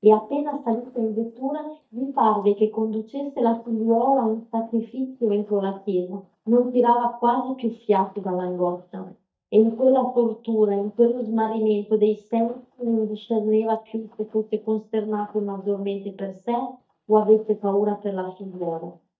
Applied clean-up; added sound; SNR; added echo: neural mask model DeepFilterNet 3.